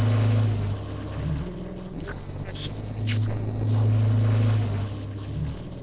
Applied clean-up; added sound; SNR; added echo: neural separator model SepFormer DNS4.